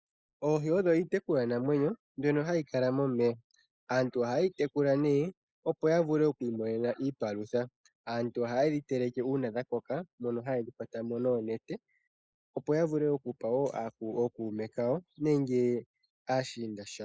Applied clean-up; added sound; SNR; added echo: neural mask model Resemble Enhance denoiser.